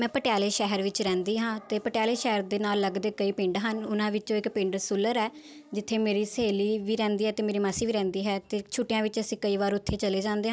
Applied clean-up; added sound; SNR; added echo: none; none; none; none.